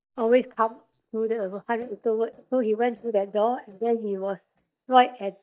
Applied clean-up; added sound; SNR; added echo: neural mask model DeepFilterNet 3.